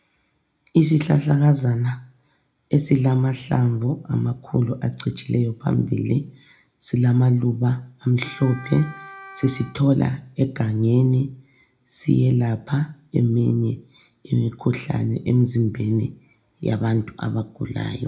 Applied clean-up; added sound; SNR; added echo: none; Wind instrument, woodwind instrument; 20 dB; reverberation time 0.2 s.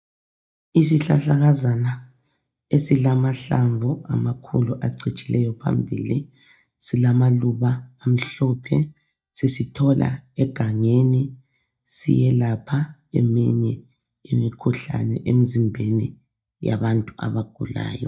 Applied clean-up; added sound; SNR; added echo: neural mask model DeepFilterNet 3.